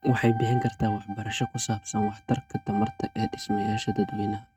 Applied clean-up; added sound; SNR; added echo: neural mask model RNNoise.